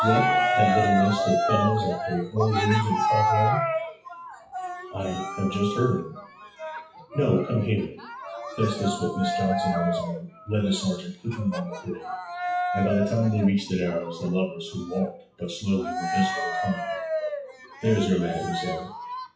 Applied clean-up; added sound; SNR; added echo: classical method WPE with log-MMSE.